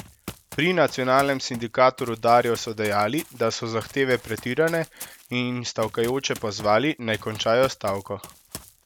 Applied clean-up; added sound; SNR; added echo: none; Run; 19 dB; none.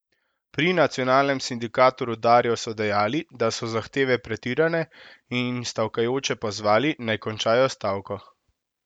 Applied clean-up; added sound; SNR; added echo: none; none; none; none.